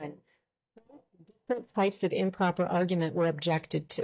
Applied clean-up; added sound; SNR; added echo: neural mask model DeepFilterNet 3.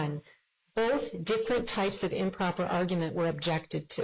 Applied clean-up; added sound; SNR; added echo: neural mask model Resemble Enhance denoiser.